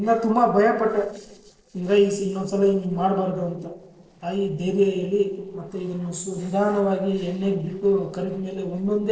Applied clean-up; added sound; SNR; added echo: neural separator model SepFormer DNS4.